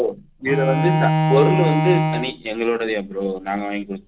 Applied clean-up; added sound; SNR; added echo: none; Bowed string instrument; 0 dB; none.